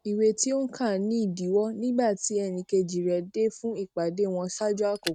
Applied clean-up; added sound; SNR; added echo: neural mask model RNNoise.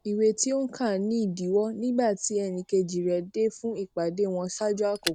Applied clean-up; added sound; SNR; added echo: none; Fire; 19 dB; none.